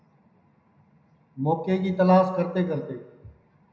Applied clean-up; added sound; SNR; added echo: none; none; none; reverberation time 0.8 s.